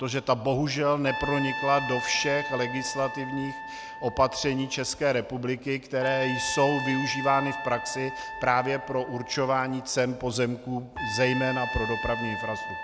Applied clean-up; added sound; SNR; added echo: none; Trumpet; 8 dB; none.